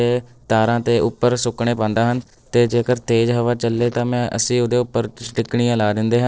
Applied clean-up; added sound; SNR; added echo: neural separator model SepFormer DNS4.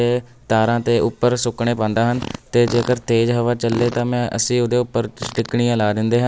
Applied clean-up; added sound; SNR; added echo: none; Fart; 15 dB; none.